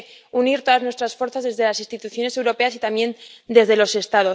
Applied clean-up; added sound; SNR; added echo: none; none; none; none.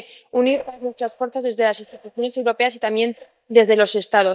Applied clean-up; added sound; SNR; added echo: neural mask model DeepFilterNet 3.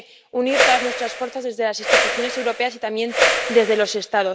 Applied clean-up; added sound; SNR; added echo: none; Whoosh, swoosh, swish; 0 dB; none.